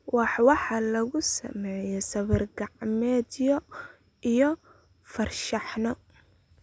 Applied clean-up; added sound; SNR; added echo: none; none; none; none.